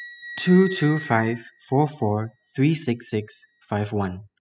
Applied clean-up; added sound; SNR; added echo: classical method spectral subtraction.